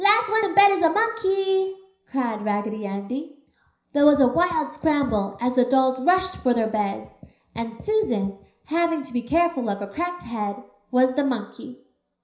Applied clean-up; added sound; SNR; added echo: none; none; none; reverberation time 0.5 s.